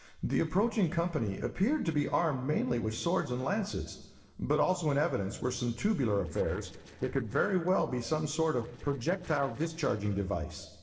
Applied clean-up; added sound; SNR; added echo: neural separator model SepFormer DNS4.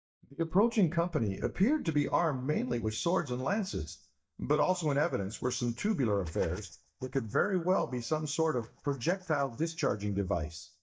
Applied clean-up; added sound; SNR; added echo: neural mask model DeepFilterNet 3.